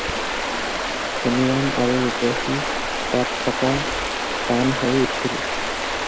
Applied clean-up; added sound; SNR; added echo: none; Stream; 0 dB; none.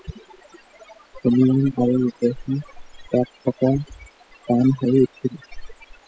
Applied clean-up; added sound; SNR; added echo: classical method spectral subtraction.